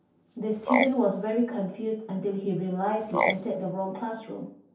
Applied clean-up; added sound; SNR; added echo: none; Frog; 4 dB; reverberation time 0.6 s.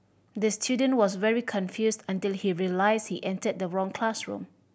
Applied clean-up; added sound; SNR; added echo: none; none; none; none.